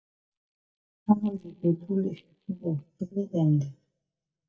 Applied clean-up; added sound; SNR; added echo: neural mask model DeepFilterNet 3.